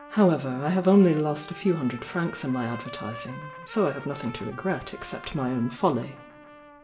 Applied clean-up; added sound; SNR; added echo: none; Trumpet; 17 dB; reverberation time 0.6 s.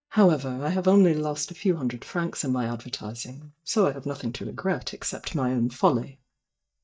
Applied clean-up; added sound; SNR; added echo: neural mask model DeepFilterNet 3.